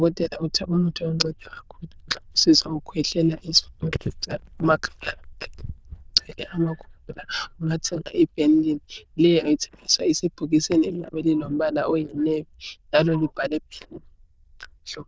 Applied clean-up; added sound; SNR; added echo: neural diffusion model UNIVERSE++.